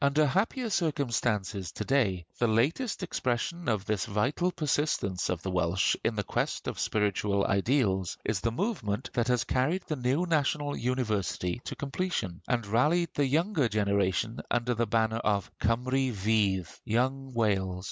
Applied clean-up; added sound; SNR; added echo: none; none; none; none.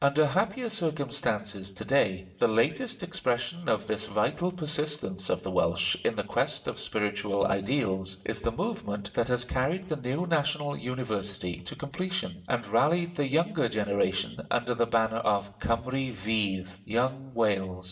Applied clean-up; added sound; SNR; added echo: none; none; none; reverberation time 0.7 s.